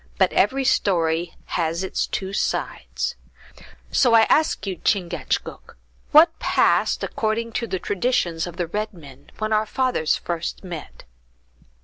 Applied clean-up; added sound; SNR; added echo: none; none; none; none.